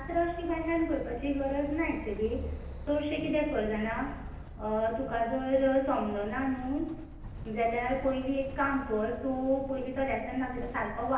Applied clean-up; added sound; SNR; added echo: none; Motor vehicle (road); 11 dB; reverberation time 0.9 s.